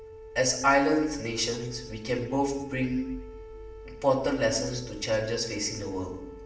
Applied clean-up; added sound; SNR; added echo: none; Wind instrument, woodwind instrument; 17 dB; reverberation time 0.8 s.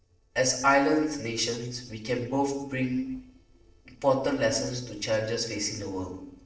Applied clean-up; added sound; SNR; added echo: neural separator model SepFormer DNS4.